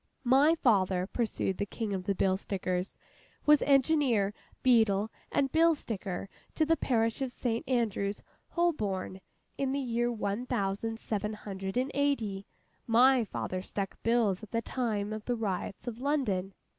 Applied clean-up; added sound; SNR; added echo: none; none; none; none.